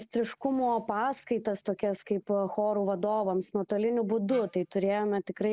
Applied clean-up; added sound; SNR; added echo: none; Wind instrument, woodwind instrument; 17 dB; none.